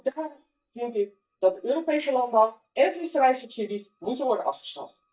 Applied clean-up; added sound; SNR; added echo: neural mask model DeepFilterNet 3.